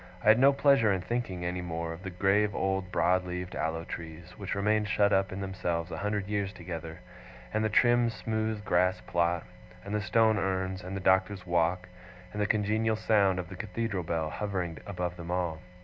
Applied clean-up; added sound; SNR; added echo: none; none; none; none.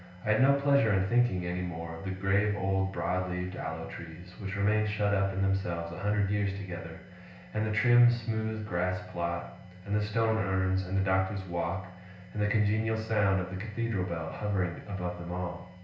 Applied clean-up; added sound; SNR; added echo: none; none; none; reverberation time 0.5 s.